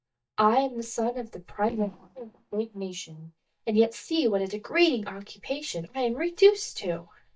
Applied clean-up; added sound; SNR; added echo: neural mask model DeepFilterNet 3.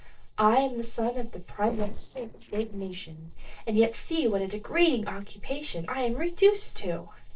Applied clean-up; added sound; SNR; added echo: neural separator model SepFormer DNS4.